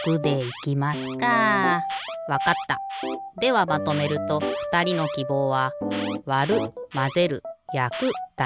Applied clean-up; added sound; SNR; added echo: none; Alarm; 17 dB; none.